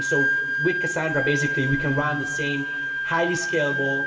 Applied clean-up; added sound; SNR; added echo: none; Wind instrument, woodwind instrument; 0 dB; reverberation time 2.1 s.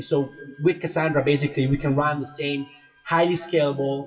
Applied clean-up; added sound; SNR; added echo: classical method WPE with log-MMSE.